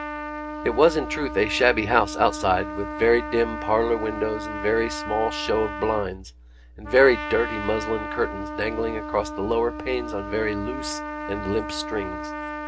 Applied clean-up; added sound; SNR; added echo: none; Trumpet; 8 dB; reverberation time 0.3 s.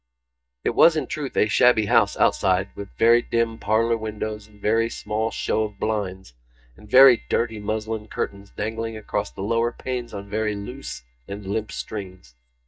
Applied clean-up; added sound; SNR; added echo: neural mask model DeepFilterNet 3.